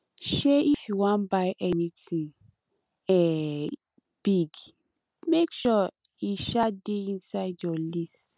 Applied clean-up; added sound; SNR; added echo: none; none; none; none.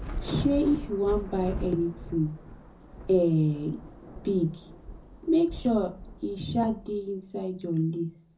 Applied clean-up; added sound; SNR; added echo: none; Thunder / Rain; 12 dB; reverberation time 0.4 s.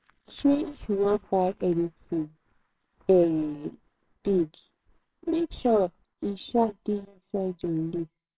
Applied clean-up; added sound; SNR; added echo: neural separator model SepFormer WHAMR!.